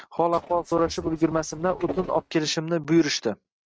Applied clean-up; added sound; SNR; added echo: neural mask model RNNoise.